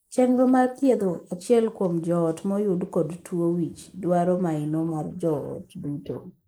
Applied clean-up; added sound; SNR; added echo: neural mask model Resemble Enhance denoiser.